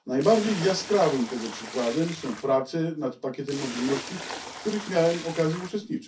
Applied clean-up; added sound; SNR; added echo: none; Splash, splatter; 11 dB; reverberation time 0.3 s.